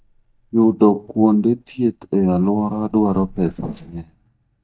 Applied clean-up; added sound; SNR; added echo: neural mask model DeepFilterNet 3.